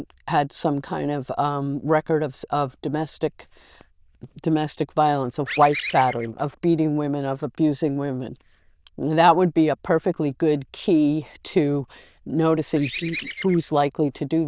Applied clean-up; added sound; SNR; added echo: neural diffusion model UNIVERSE++.